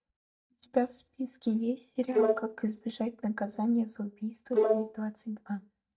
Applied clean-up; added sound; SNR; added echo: neural mask model DeepFilterNet 3.